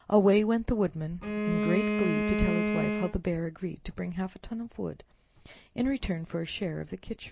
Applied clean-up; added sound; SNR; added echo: none; Bowed string instrument; 1 dB; none.